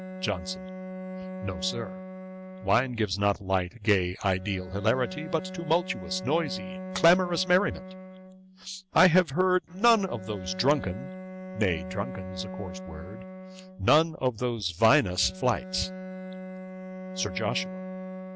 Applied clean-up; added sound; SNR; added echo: none; Bowed string instrument; 11 dB; none.